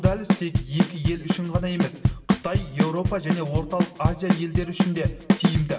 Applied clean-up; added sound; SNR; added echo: none; Bass drum / Snare drum / Drum kit; -3 dB; reverberation time 0.8 s.